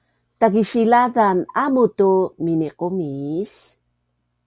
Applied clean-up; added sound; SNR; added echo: none; none; none; none.